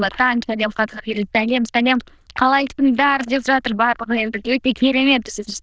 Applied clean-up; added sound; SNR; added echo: neural diffusion model UNIVERSE++.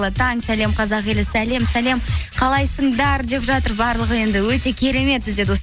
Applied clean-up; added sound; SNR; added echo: none; none; none; none.